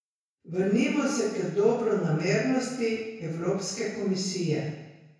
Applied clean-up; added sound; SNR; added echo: none; none; none; reverberation time 1.0 s.